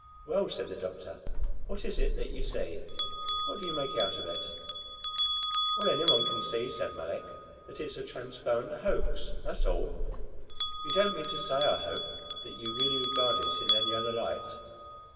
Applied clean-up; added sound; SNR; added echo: none; Bell; -3 dB; reverberation time 2.3 s.